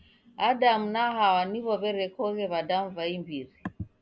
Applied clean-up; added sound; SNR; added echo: none; none; none; none.